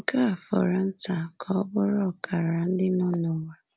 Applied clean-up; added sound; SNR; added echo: none; none; none; none.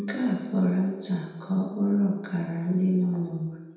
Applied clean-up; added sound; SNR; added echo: none; none; none; reverberation time 1.1 s.